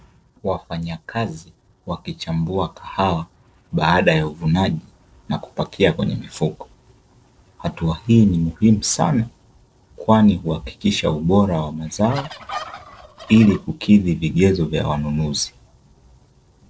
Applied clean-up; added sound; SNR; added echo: neural separator model SepFormer DNS4.